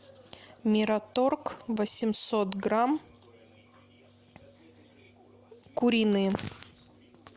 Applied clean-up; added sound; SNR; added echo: none; none; none; none.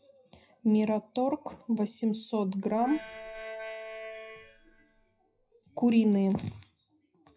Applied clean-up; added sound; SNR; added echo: classical method WPE with log-MMSE.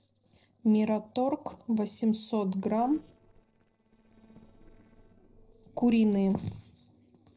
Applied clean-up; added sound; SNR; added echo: neural separator model SepFormer DNS4.